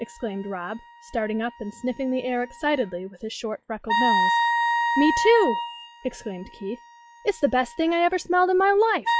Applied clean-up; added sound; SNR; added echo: classical method log-MMSE.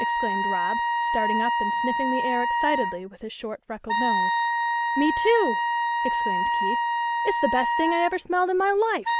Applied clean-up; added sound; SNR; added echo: none; Wind instrument, woodwind instrument; -2 dB; none.